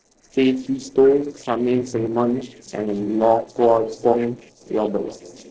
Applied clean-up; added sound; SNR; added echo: neural separator model SepFormer DNS4.